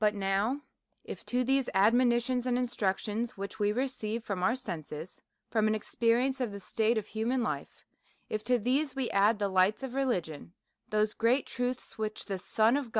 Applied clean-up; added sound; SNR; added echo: none; none; none; none.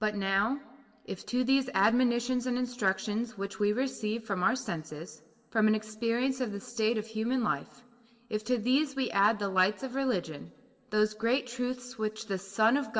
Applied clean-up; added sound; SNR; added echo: none; none; none; reverberation time 1.3 s.